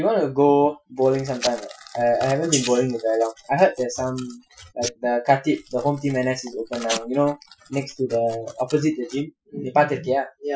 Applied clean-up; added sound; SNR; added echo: classical method Wiener filter.